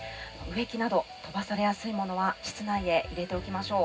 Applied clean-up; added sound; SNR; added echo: none; none; none; reverberation time 0.4 s.